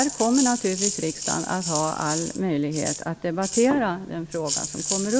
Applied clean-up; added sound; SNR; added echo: none; Rattle (instrument); 6 dB; none.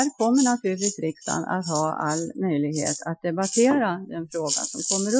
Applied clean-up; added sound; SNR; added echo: classical method Wiener filter.